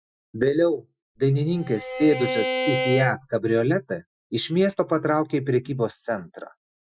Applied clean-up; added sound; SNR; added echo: classical method Wiener filter.